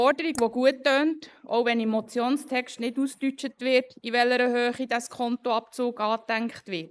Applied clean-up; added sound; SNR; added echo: neural mask model Resemble Enhance denoiser.